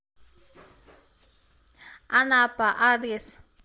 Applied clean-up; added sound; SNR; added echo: none; none; none; none.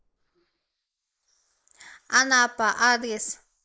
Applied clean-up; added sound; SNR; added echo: neural mask model Resemble Enhance denoiser.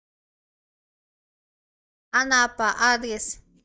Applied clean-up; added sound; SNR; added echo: neural mask model DeepFilterNet 3.